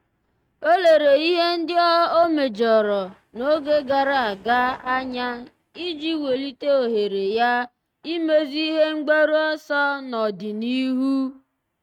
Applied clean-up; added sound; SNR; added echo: neural mask model RNNoise.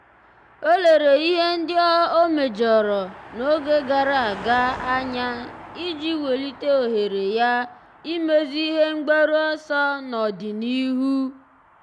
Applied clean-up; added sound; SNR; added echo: none; Car passing by; 19 dB; none.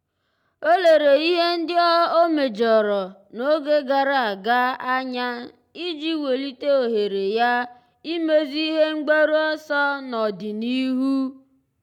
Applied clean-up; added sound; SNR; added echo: none; none; none; none.